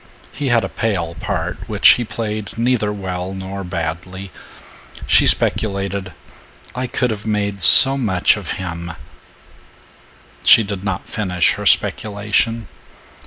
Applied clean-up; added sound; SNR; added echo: none; none; none; none.